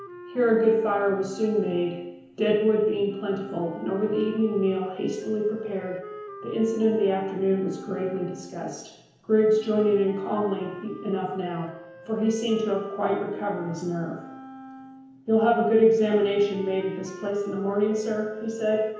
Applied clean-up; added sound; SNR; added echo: none; Wind instrument, woodwind instrument; 17 dB; reverberation time 1.0 s.